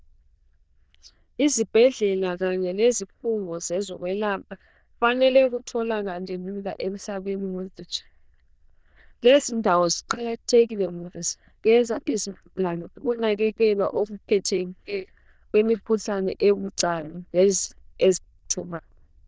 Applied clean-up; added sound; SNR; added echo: neural diffusion model UNIVERSE++.